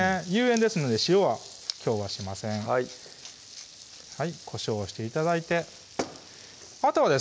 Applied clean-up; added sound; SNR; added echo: none; none; none; none.